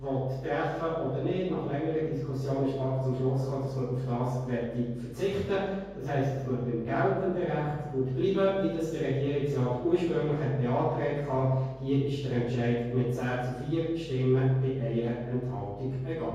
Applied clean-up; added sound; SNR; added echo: none; none; none; reverberation time 1.3 s.